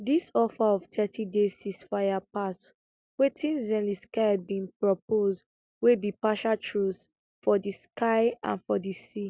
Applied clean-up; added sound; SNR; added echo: none; none; none; none.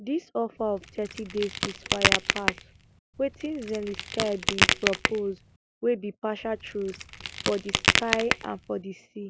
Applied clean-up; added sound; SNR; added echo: none; Crack; -2 dB; none.